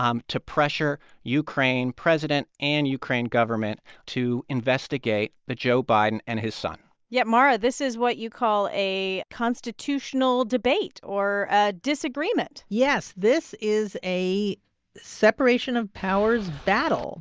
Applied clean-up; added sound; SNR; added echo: neural mask model DeepFilterNet 3.